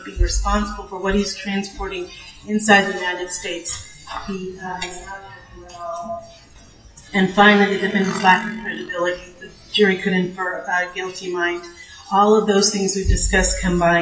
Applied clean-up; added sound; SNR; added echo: classical method WPE with log-MMSE.